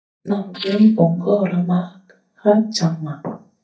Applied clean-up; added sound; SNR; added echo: neural mask model DeepFilterNet 3.